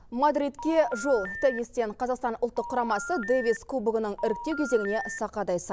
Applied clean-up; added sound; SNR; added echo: none; Telephone; 11 dB; none.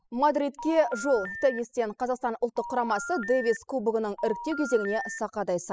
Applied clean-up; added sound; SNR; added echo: classical method spectral subtraction.